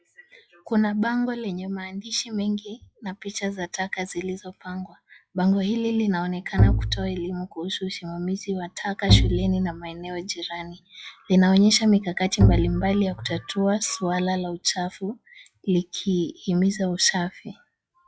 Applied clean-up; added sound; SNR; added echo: classical method log-MMSE.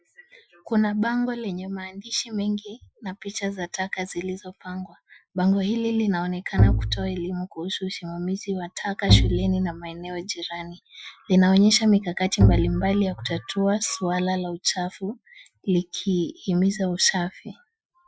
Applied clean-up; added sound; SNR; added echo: classical method Wiener filter.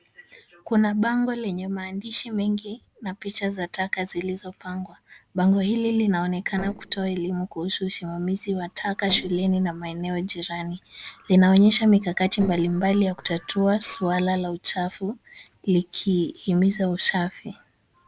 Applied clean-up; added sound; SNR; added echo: neural separator model SepFormer DNS4.